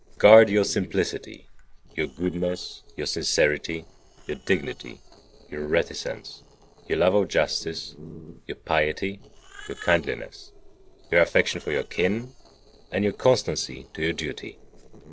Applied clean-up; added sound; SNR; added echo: neural separator model SepFormer DNS4.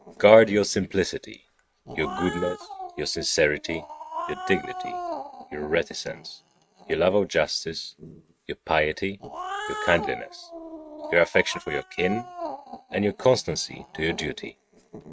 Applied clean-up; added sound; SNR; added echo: neural mask model RNNoise.